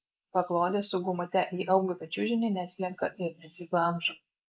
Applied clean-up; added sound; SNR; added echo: neural mask model Resemble Enhance denoiser.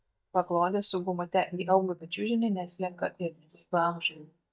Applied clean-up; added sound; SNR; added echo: neural mask model DeepFilterNet 3.